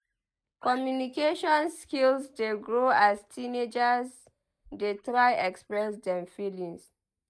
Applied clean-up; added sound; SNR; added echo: neural mask model DeepFilterNet 3.